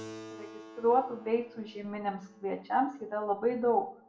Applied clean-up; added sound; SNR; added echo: none; Keyboard (musical); 19 dB; reverberation time 0.4 s.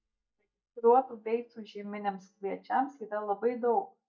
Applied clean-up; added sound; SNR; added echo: neural mask model DeepFilterNet 3.